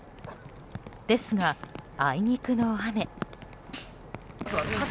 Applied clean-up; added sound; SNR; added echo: none; Hi-hat; 16 dB; none.